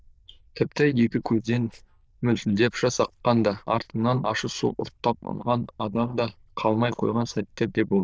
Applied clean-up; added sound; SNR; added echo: neural diffusion model UNIVERSE++.